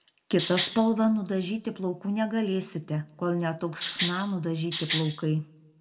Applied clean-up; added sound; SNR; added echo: none; Rattle (instrument); 6 dB; reverberation time 0.5 s.